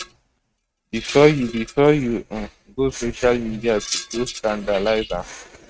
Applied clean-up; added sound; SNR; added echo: neural mask model RNNoise.